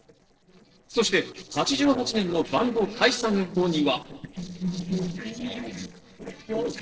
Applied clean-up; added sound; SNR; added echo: neural separator model SepFormer DNS4.